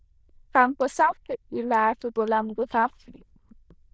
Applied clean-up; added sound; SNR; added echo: neural diffusion model UNIVERSE++.